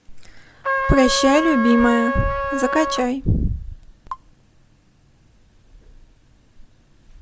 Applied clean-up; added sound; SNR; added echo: none; Trumpet; 2 dB; none.